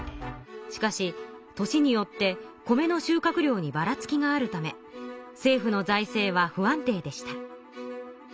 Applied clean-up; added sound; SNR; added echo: none; none; none; none.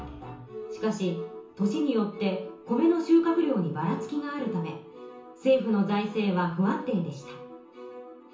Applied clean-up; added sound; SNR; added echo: none; none; none; reverberation time 0.7 s.